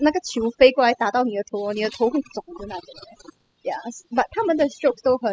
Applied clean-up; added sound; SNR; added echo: classical method spectral subtraction.